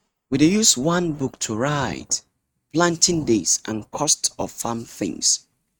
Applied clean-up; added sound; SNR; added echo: neural mask model RNNoise.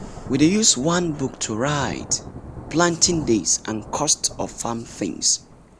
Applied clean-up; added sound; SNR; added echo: none; Thunder / Rain; 15 dB; none.